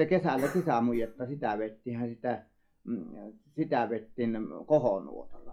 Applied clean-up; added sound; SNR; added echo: classical method log-MMSE.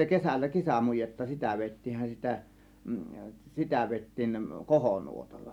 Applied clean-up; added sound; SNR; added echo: none; none; none; none.